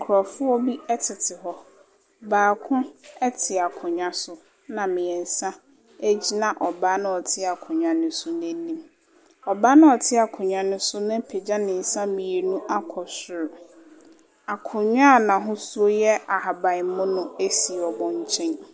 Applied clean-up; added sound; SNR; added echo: none; none; none; none.